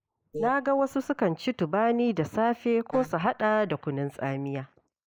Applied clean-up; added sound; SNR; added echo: neural mask model Resemble Enhance denoiser.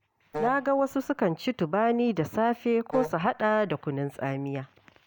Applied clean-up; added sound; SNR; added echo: none; Wind instrument, woodwind instrument; 10 dB; none.